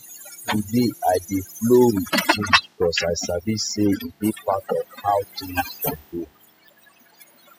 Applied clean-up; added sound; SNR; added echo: classical method spectral subtraction.